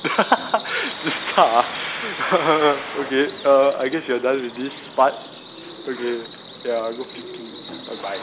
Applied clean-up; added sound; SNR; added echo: none; Bird vocalization, bird call, bird song + Domestic sounds, home sounds; 12 dB; none.